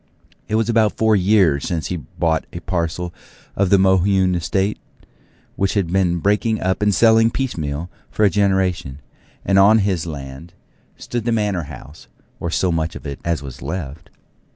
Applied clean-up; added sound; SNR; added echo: none; none; none; none.